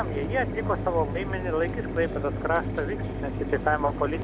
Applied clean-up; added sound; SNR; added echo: none; Mechanisms; 2 dB; none.